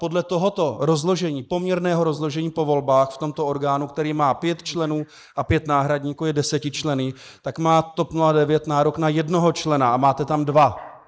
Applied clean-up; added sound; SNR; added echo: neural mask model Resemble Enhance denoiser.